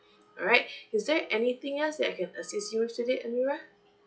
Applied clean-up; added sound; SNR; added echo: classical method log-MMSE.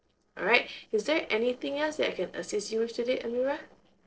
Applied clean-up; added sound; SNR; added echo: neural separator model SepFormer DNS4.